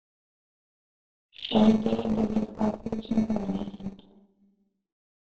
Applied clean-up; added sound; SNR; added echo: neural separator model SepFormer DNS4.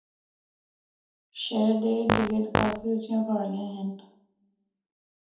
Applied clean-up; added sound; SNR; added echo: none; Fart; -4 dB; reverberation time 0.6 s.